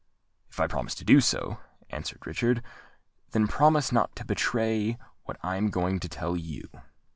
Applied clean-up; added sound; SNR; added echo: none; none; none; none.